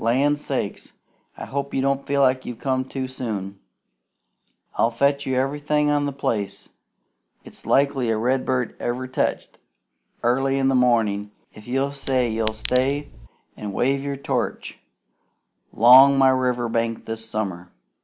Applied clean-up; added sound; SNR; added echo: none; Chink, clink; 12 dB; none.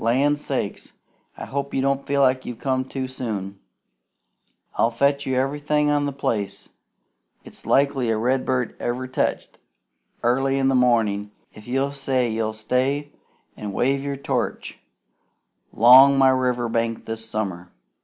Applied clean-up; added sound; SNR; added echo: none; none; none; none.